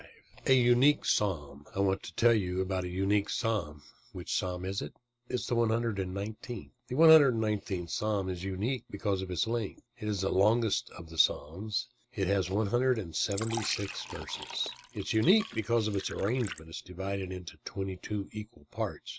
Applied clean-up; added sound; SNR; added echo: neural mask model RNNoise.